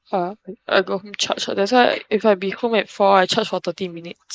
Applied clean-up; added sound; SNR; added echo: neural mask model Resemble Enhance denoiser.